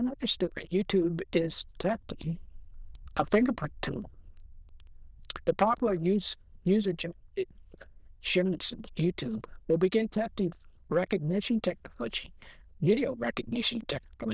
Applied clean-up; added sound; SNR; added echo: neural diffusion model UNIVERSE++.